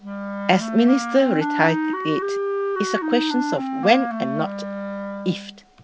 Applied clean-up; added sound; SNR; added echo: none; Wind instrument, woodwind instrument; 4 dB; none.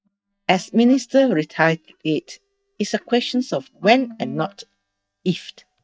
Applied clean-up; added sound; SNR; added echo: neural mask model DeepFilterNet 3.